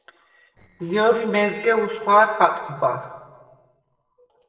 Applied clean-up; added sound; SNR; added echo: neural separator model SepFormer DNS4.